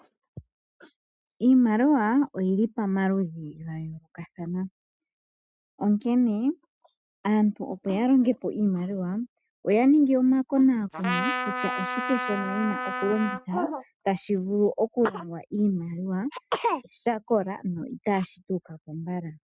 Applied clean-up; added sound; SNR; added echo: neural mask model RNNoise.